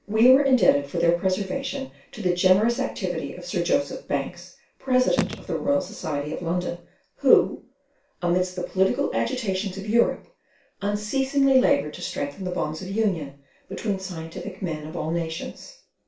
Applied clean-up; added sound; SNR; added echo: none; Telephone; 7 dB; reverberation time 0.3 s.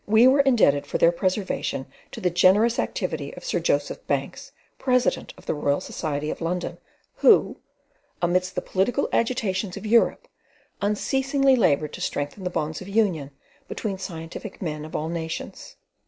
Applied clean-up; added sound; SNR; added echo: none; none; none; none.